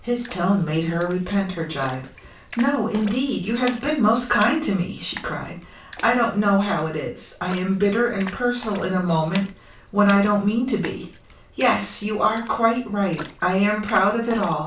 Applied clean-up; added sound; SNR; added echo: none; Splash, splatter; 17 dB; reverberation time 0.3 s.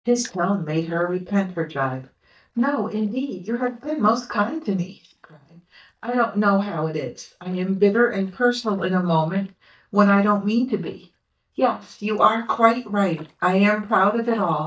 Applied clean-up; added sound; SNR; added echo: neural mask model DeepFilterNet 3.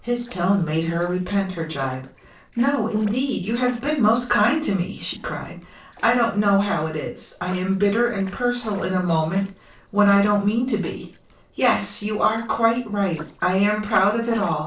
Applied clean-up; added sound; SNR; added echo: neural separator model SepFormer DNS4.